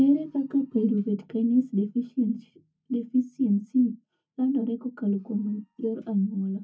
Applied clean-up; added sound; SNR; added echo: neural mask model DeepFilterNet 3.